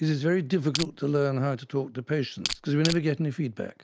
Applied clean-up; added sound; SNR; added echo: none; Crushing; 7 dB; none.